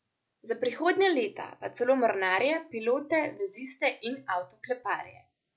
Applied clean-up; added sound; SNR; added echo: none; none; none; none.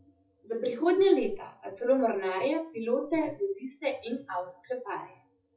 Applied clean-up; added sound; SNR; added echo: classical method WPE with log-MMSE.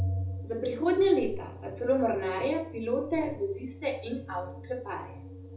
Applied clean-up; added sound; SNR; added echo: none; Organ; 9 dB; reverberation time 0.6 s.